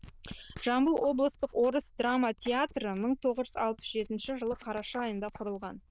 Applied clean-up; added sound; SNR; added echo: neural diffusion model UNIVERSE++.